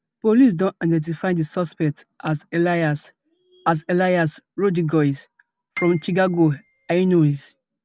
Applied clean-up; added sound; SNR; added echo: none; Piano; 17 dB; none.